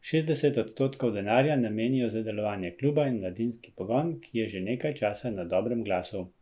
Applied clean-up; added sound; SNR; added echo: none; none; none; none.